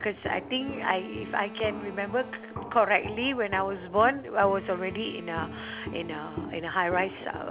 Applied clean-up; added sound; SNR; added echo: none; Wind instrument, woodwind instrument + Walk, footsteps; 11 dB; none.